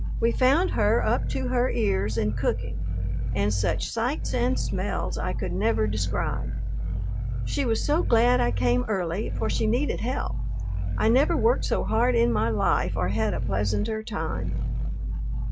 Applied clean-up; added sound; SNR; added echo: none; Growling; -1 dB; none.